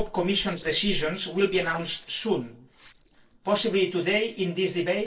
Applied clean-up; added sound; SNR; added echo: neural separator model SepFormer DNS4.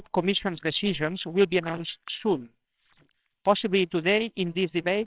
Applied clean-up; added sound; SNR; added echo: neural separator model SepFormer WHAMR!.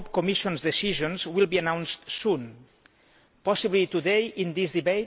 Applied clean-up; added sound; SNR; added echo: none; none; none; none.